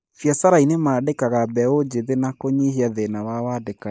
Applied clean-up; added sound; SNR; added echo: neural mask model Resemble Enhance denoiser.